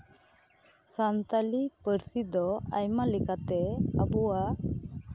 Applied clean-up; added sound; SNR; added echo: none; none; none; none.